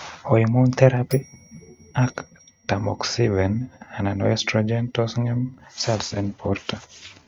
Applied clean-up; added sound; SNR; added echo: neural mask model RNNoise.